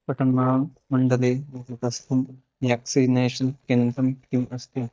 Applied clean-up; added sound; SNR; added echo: neural mask model DeepFilterNet 3.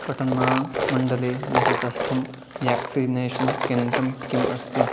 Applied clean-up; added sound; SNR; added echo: none; Tools; 1 dB; none.